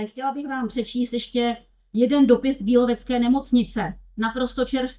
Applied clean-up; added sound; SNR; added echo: neural mask model DeepFilterNet 3.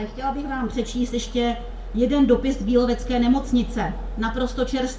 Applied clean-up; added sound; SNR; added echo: none; Mechanisms; 10 dB; reverberation time 0.3 s.